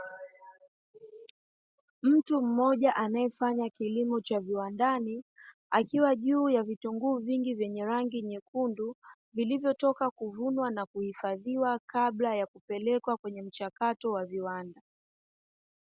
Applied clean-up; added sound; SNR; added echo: none; none; none; none.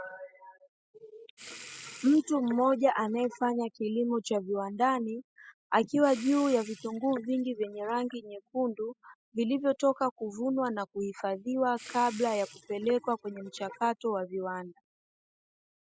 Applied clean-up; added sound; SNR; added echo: classical method spectral subtraction.